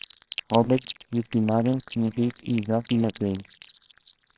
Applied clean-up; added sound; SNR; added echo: neural separator model SepFormer WHAMR!.